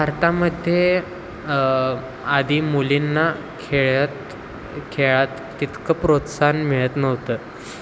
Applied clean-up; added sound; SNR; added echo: none; none; none; none.